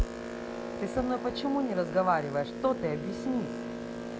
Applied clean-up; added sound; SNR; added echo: none; Boat, Water vehicle; 6 dB; none.